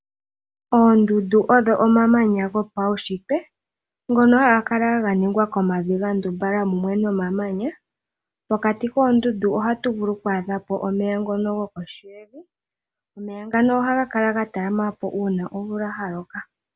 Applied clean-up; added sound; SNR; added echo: none; none; none; none.